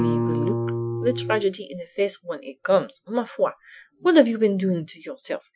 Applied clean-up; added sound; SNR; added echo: classical method Wiener filter.